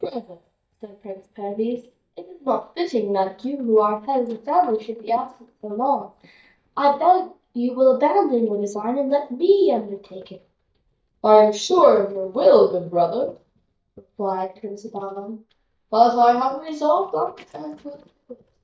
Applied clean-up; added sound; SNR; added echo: neural mask model DeepFilterNet 3.